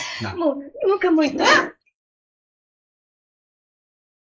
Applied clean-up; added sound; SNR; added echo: neural mask model Resemble Enhance denoiser.